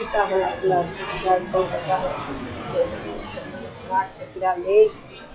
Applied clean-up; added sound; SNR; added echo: classical method WPE with log-MMSE.